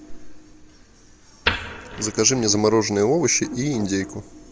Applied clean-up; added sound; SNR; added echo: none; Wood; 10 dB; none.